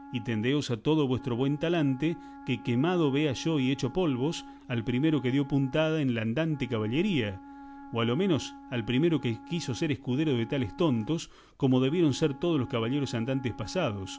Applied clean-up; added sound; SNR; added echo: none; Wind instrument, woodwind instrument; 18 dB; none.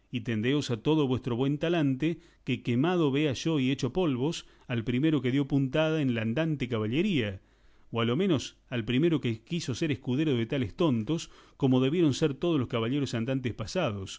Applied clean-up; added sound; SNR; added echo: none; none; none; none.